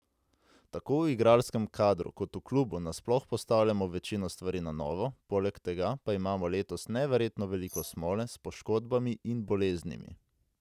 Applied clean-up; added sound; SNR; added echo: none; Glass; 13 dB; none.